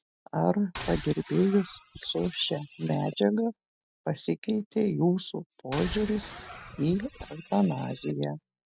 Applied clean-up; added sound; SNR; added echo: classical method spectral subtraction.